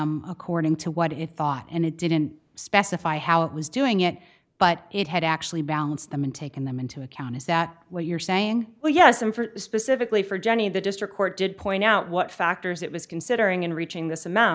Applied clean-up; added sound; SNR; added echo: none; none; none; none.